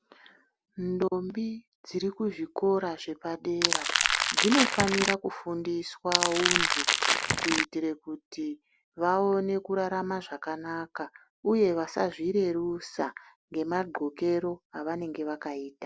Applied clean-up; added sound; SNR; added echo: none; Crackle; -4 dB; none.